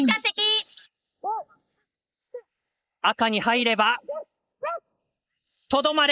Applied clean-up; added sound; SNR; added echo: neural mask model Resemble Enhance denoiser.